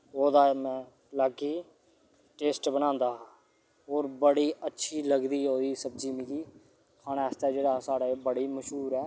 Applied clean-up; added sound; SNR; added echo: none; none; none; none.